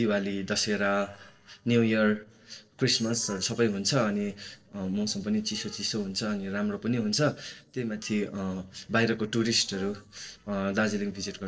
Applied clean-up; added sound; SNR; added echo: neural separator model SepFormer DNS4.